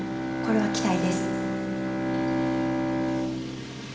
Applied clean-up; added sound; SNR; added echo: none; Bowed string instrument; -4 dB; reverberation time 2.0 s.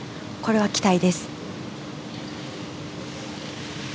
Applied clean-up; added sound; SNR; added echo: none; none; none; none.